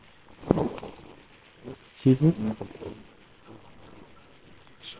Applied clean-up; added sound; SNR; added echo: neural separator model SepFormer WHAMR!.